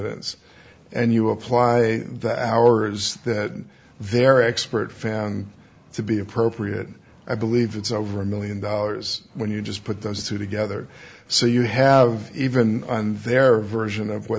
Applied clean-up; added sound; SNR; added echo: none; none; none; none.